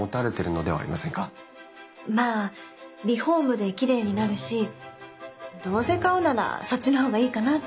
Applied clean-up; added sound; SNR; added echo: none; none; none; none.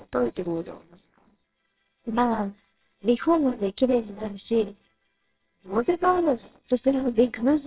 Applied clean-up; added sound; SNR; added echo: neural separator model SepFormer WHAMR!.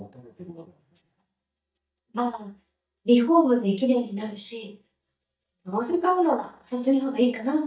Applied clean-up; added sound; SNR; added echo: neural mask model DeepFilterNet 3.